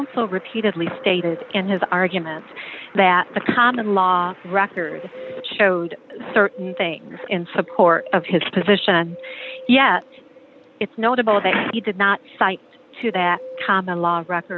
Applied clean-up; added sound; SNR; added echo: none; Bird; 20 dB; none.